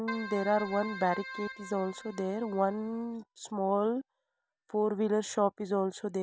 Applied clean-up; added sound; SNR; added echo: none; Keyboard (musical); 12 dB; none.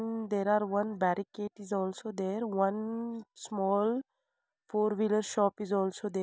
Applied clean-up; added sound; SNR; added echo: none; none; none; none.